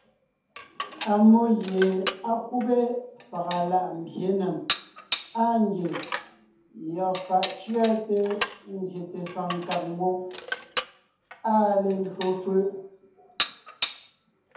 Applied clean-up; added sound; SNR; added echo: none; Dishes, pots, and pans; 11 dB; reverberation time 0.6 s.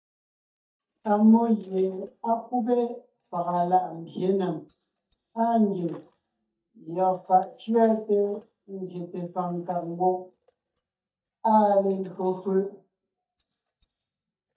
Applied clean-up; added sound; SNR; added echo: neural mask model DeepFilterNet 3.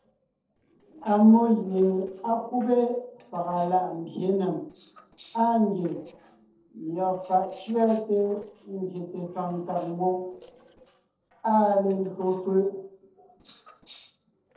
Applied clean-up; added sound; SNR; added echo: neural separator model SepFormer DNS4.